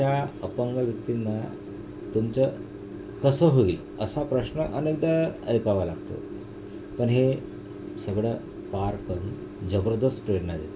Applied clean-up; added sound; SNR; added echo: none; none; none; none.